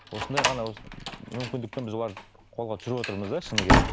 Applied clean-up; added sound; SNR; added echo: none; Slam; -4 dB; none.